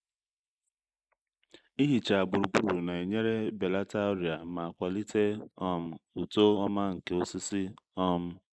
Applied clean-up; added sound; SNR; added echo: neural mask model Resemble Enhance denoiser.